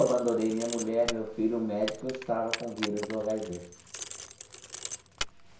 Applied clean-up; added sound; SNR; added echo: none; Keys jangling; 10 dB; reverberation time 0.6 s.